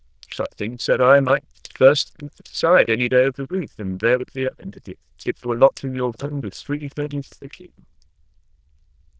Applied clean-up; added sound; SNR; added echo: neural diffusion model UNIVERSE++.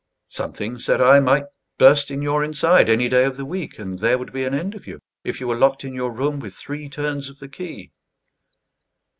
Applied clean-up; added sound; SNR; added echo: none; none; none; none.